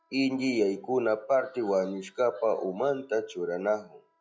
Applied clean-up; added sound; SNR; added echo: classical method log-MMSE.